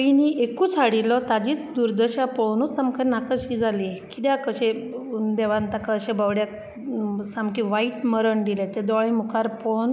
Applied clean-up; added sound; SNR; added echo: none; none; none; none.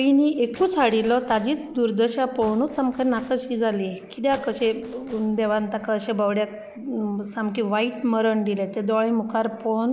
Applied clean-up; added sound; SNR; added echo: neural separator model SepFormer DNS4.